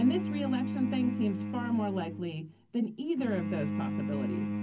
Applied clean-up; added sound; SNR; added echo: none; Bowed string instrument; 2 dB; reverberation time 0.3 s.